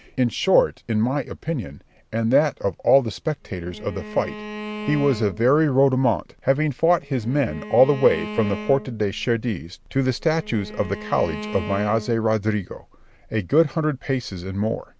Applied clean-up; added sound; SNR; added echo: none; Bowed string instrument; 13 dB; none.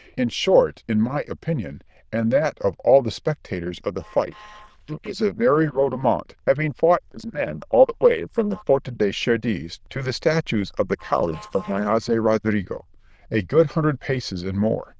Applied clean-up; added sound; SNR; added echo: neural diffusion model UNIVERSE++.